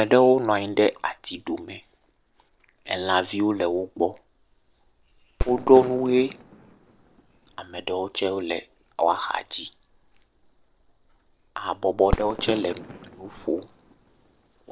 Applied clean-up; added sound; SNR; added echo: neural separator model SepFormer DNS4.